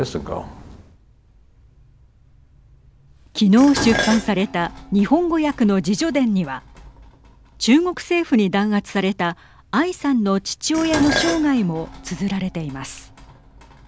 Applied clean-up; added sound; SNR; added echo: none; Dishes, pots, and pans; 12 dB; none.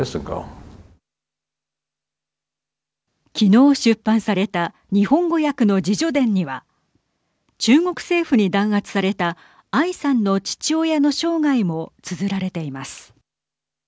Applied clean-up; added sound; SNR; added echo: none; none; none; none.